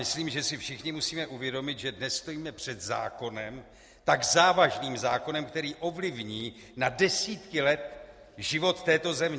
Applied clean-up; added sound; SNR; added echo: none; none; none; none.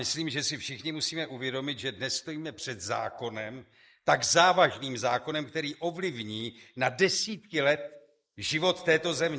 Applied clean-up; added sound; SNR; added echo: neural mask model Resemble Enhance denoiser.